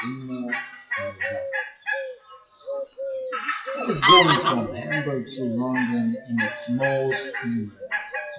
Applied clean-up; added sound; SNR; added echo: classical method WPE with log-MMSE.